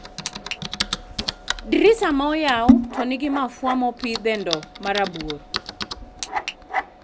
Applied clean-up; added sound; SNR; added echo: none; Typing; 3 dB; none.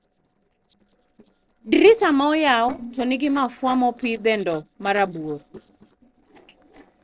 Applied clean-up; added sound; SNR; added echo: neural separator model SepFormer DNS4.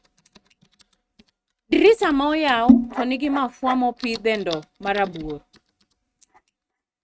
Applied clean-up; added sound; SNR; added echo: neural mask model RNNoise.